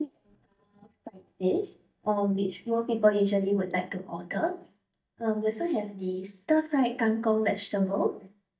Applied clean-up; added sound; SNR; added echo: neural mask model DeepFilterNet 3.